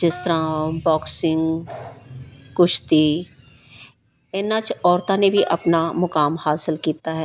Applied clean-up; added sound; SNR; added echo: none; Wind instrument, woodwind instrument; 18 dB; none.